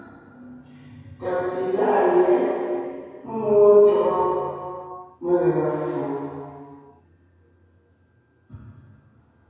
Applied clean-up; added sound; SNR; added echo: none; none; none; reverberation time 2.2 s.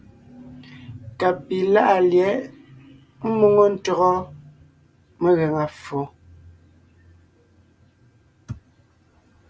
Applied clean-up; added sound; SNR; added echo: none; none; none; none.